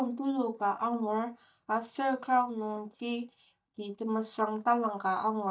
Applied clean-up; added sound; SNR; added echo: neural mask model DeepFilterNet 3.